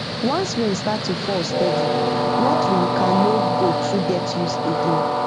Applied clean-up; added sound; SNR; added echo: none; Train; -3 dB; none.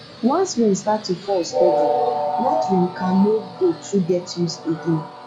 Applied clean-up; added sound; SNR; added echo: classical method log-MMSE.